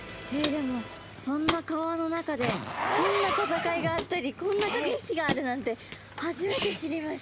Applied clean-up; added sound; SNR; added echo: none; Zipper (clothing) + Walk, footsteps; 4 dB; none.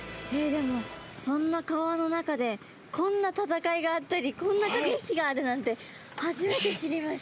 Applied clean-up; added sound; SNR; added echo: none; none; none; none.